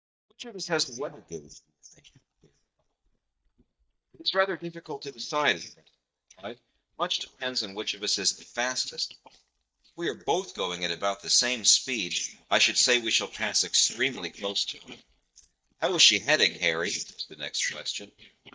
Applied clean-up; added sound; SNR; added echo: neural mask model DeepFilterNet 3.